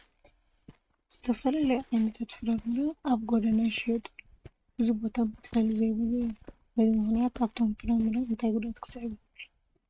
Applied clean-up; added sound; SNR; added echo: neural mask model RNNoise.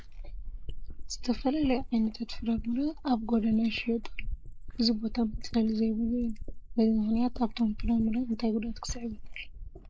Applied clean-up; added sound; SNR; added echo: neural mask model Resemble Enhance denoiser.